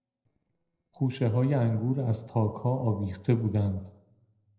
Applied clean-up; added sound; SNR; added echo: neural separator model SepFormer DNS4.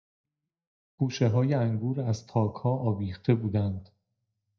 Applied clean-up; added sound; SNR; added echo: neural mask model DeepFilterNet 3.